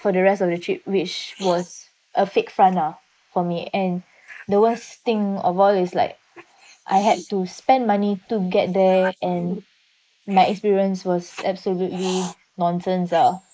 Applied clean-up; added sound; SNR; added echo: neural mask model Resemble Enhance denoiser.